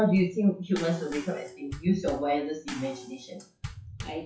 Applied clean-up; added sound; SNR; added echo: classical method WPE with log-MMSE.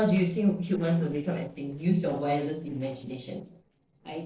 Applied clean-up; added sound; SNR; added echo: neural separator model SepFormer DNS4.